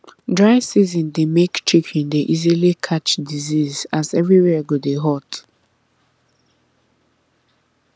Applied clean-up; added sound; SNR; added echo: none; none; none; none.